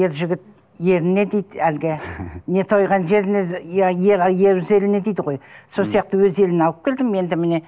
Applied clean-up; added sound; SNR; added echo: none; none; none; none.